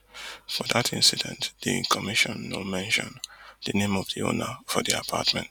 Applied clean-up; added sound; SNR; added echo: none; none; none; none.